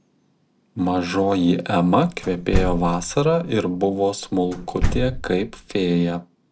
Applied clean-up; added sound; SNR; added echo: none; Slam; 5 dB; none.